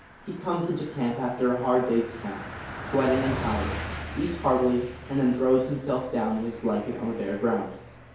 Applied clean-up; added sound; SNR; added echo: none; Car passing by; 11 dB; reverberation time 2.4 s.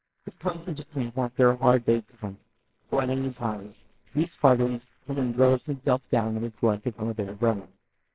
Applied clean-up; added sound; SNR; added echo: neural separator model SepFormer WHAMR!.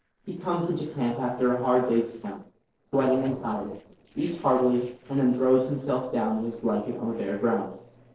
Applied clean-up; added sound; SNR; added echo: neural separator model SepFormer DNS4.